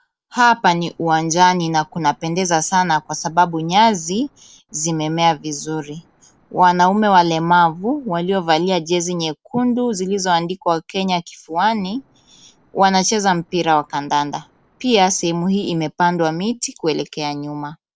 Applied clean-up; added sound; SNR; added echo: neural separator model SepFormer DNS4.